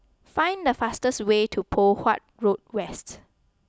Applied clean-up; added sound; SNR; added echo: none; none; none; none.